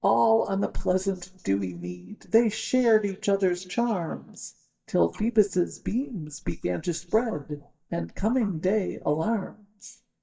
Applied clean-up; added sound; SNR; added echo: neural mask model DeepFilterNet 3.